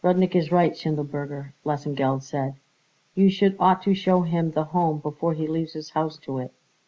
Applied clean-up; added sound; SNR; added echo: none; none; none; none.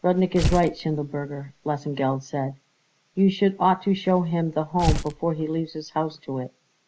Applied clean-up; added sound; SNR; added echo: none; Tearing; 6 dB; none.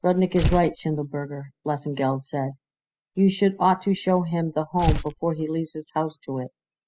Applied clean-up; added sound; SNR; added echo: classical method spectral subtraction.